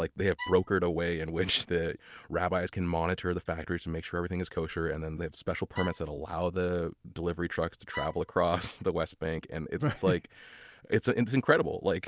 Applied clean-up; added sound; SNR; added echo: none; Bowed string instrument; 14 dB; none.